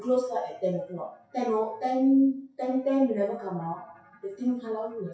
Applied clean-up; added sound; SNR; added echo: classical method WPE with log-MMSE.